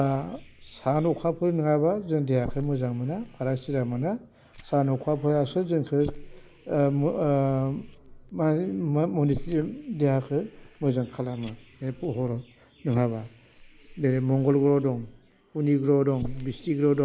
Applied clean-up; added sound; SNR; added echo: neural mask model Resemble Enhance denoiser.